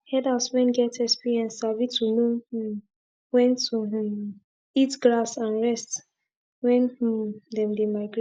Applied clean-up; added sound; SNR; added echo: none; none; none; none.